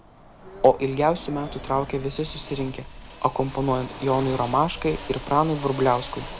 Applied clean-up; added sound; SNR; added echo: none; Bus + Drill; 12 dB; none.